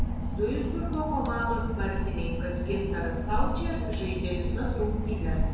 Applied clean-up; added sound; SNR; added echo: none; Engine / Boat, Water vehicle; -4 dB; reverberation time 1.2 s.